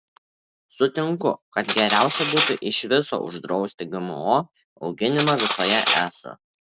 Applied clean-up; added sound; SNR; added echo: none; Cutlery, silverware; 0 dB; none.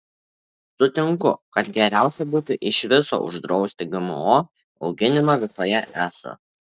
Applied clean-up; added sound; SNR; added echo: neural mask model DeepFilterNet 3.